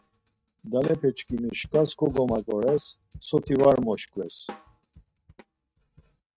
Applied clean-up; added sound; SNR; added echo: neural mask model RNNoise.